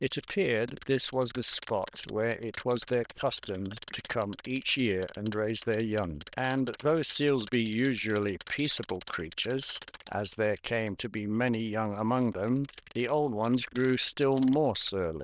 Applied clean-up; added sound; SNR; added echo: neural diffusion model UNIVERSE++.